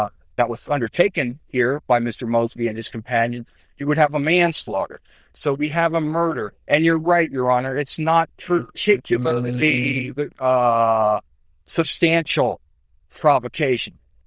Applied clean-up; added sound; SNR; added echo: neural diffusion model UNIVERSE++.